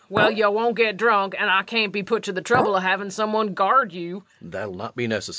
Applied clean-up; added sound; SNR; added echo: none; Chink, clink; 10 dB; none.